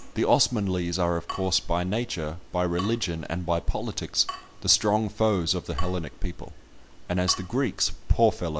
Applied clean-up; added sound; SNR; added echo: none; Drip / Water tap, faucet; 19 dB; none.